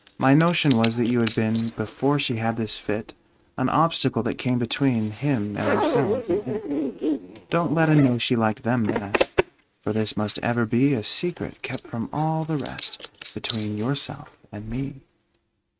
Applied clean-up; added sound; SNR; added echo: neural mask model RNNoise.